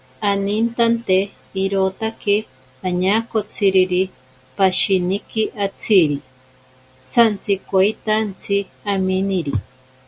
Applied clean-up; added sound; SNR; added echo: none; none; none; none.